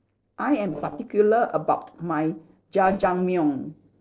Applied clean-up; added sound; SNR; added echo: neural separator model SepFormer DNS4.